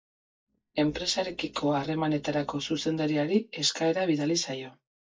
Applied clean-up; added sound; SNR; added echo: neural mask model DeepFilterNet 3.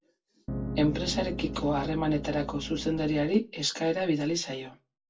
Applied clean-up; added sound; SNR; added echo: none; Piano; 7 dB; reverberation time 0.2 s.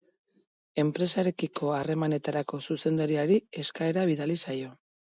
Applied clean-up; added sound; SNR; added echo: none; none; none; none.